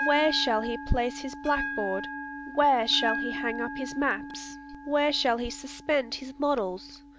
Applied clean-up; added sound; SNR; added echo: none; Bell; 8 dB; none.